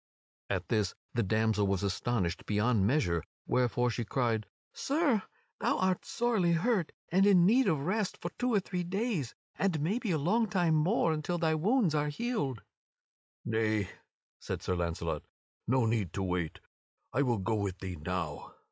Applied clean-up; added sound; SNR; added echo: none; none; none; none.